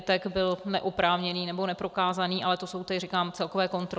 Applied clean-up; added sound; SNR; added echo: none; none; none; none.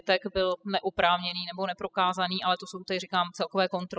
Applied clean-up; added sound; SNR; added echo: classical method spectral subtraction.